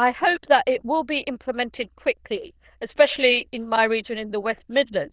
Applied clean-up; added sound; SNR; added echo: neural diffusion model UNIVERSE++.